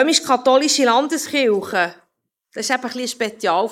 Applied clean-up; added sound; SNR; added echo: neural mask model Resemble Enhance denoiser.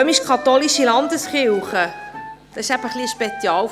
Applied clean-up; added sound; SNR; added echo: none; Wind instrument, woodwind instrument; 12 dB; none.